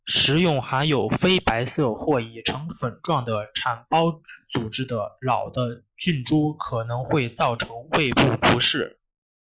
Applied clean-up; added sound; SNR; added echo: neural mask model Resemble Enhance denoiser.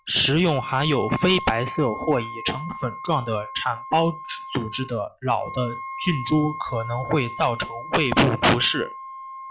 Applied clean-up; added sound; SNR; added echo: none; Wind instrument, woodwind instrument; 11 dB; none.